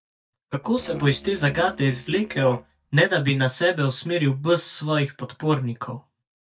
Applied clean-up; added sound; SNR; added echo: neural mask model DeepFilterNet 3.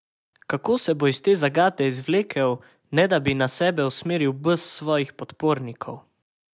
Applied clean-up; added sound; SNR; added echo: none; none; none; none.